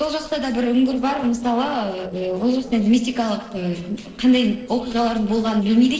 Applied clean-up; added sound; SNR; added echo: neural separator model SepFormer DNS4.